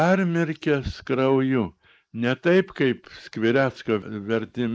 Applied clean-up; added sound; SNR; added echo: neural mask model Resemble Enhance denoiser.